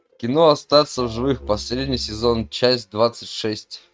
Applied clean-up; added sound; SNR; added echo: neural mask model RNNoise.